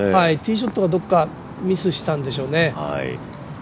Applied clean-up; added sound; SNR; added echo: none; none; none; none.